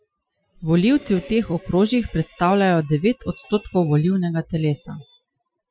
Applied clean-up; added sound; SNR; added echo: classical method Wiener filter.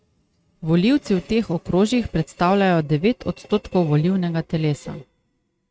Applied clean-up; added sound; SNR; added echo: neural mask model RNNoise.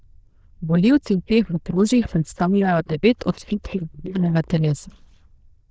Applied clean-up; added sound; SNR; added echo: neural diffusion model UNIVERSE++.